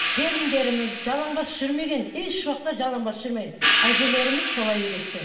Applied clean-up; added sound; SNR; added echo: none; Crash cymbal / Hi-hat; -2 dB; reverberation time 1.0 s.